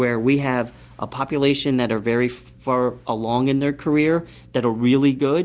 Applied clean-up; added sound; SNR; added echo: none; none; none; none.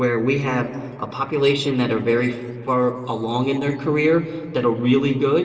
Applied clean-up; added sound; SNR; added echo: neural separator model SepFormer DNS4.